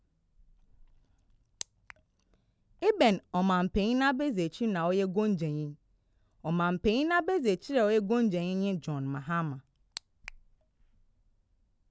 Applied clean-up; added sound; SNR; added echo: none; none; none; none.